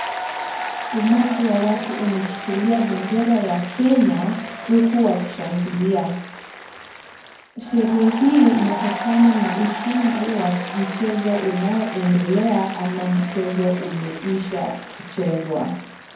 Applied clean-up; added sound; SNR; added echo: none; Applause; 11 dB; reverberation time 0.9 s.